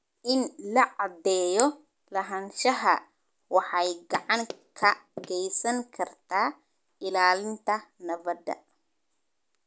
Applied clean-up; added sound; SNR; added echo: none; Run; 15 dB; none.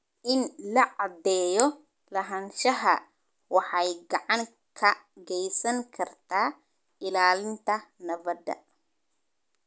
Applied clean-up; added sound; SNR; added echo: none; none; none; none.